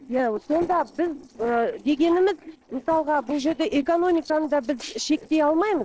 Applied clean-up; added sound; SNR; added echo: neural separator model SepFormer DNS4.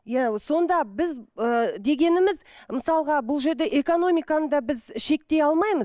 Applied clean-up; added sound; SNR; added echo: none; none; none; none.